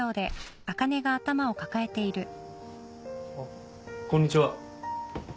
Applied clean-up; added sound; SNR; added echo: none; none; none; none.